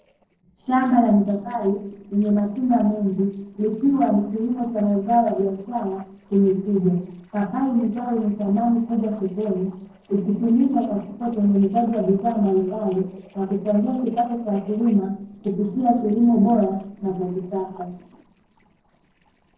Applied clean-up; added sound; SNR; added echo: neural separator model SepFormer DNS4.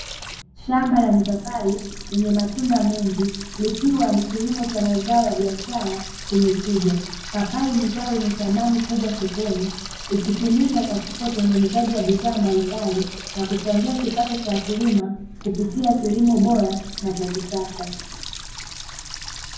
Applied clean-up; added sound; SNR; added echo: none; Water tap, faucet; 12 dB; reverberation time 0.9 s.